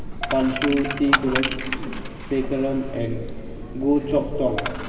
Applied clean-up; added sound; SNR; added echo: none; Coin (dropping); 3 dB; reverberation time 2.5 s.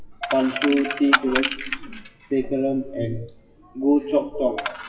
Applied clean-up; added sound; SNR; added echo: classical method WPE with log-MMSE.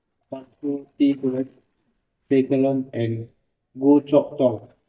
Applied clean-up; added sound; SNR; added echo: neural mask model DeepFilterNet 3.